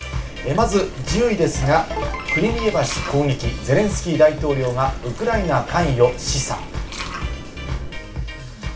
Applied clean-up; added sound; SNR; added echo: none; Liquid; 12 dB; reverberation time 0.3 s.